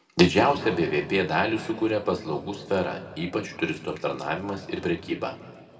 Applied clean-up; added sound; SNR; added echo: none; none; none; reverberation time 1.9 s.